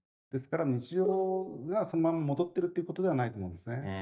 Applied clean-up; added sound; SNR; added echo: neural mask model DeepFilterNet 3.